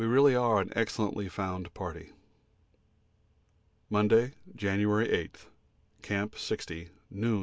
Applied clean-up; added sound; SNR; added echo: none; none; none; none.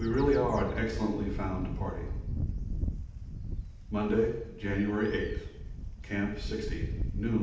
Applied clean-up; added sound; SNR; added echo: none; Wind / Bird; 3 dB; reverberation time 0.8 s.